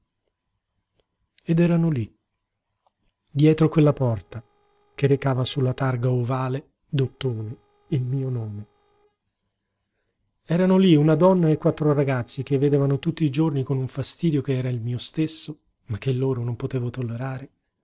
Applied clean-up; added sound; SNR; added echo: neural separator model SepFormer DNS4.